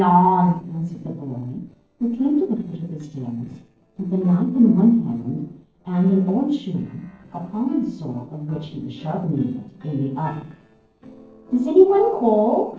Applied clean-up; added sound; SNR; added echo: neural separator model SepFormer DNS4.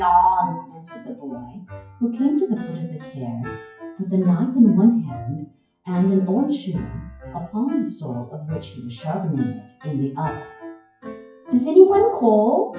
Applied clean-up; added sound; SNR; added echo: classical method WPE with log-MMSE.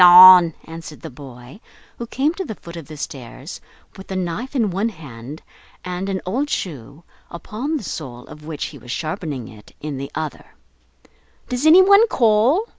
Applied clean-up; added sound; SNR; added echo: none; none; none; none.